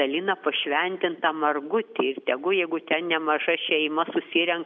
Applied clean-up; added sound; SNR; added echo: none; none; none; none.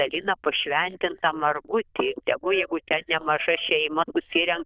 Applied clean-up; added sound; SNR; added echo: neural diffusion model UNIVERSE++.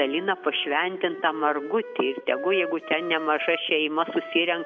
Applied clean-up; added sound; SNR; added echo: none; Wind instrument, woodwind instrument; 12 dB; none.